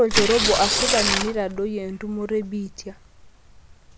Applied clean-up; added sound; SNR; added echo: none; Tearing; -2 dB; none.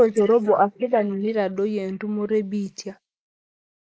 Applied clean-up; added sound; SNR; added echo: neural mask model Resemble Enhance denoiser.